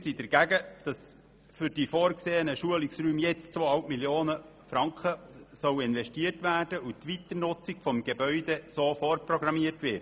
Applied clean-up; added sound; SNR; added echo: none; none; none; none.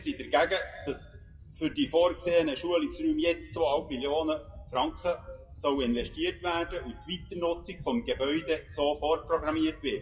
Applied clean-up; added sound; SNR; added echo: classical method WPE with log-MMSE.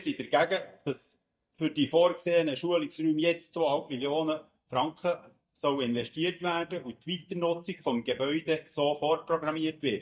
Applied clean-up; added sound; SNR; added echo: neural mask model DeepFilterNet 3.